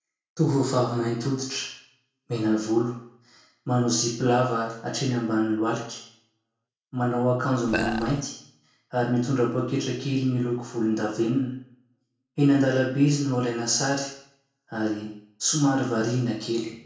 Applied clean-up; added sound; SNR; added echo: none; Burping, eructation; 4 dB; reverberation time 0.5 s.